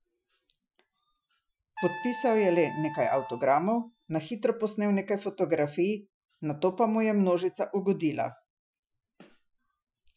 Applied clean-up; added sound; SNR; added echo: classical method Wiener filter.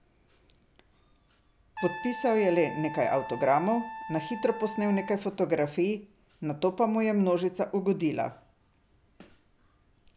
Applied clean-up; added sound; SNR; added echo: none; Trumpet; 10 dB; none.